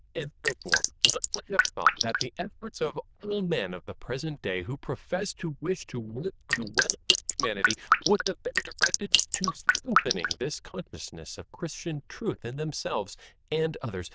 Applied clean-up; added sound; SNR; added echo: neural diffusion model UNIVERSE++.